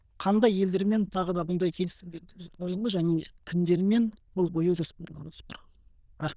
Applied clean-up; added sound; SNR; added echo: neural diffusion model UNIVERSE++.